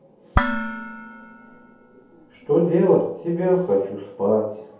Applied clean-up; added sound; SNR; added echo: none; Dishes, pots, and pans; 6 dB; reverberation time 0.7 s.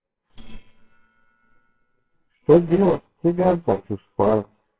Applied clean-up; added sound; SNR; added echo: neural separator model SepFormer WHAMR!.